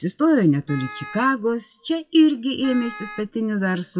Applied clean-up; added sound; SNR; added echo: classical method WPE with log-MMSE.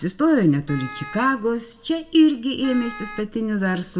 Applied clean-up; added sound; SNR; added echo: none; Wind instrument, woodwind instrument; 17 dB; reverberation time 0.6 s.